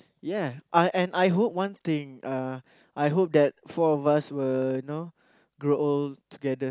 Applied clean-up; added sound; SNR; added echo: none; none; none; none.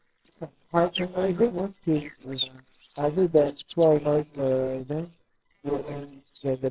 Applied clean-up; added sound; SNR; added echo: neural separator model SepFormer WHAMR!.